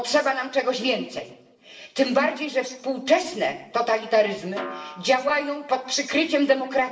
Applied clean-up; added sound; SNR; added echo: neural separator model SepFormer DNS4.